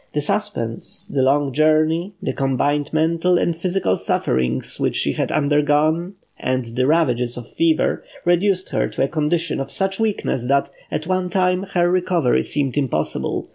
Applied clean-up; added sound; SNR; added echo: none; none; none; none.